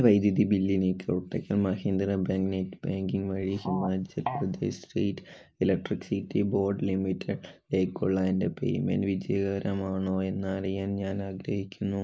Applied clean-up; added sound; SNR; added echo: neural mask model Resemble Enhance denoiser.